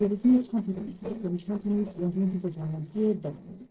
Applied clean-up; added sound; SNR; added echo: neural separator model SepFormer DNS4.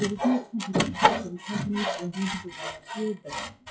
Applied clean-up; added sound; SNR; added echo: classical method WPE with log-MMSE.